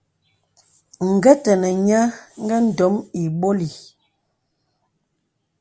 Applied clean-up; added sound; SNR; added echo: none; none; none; none.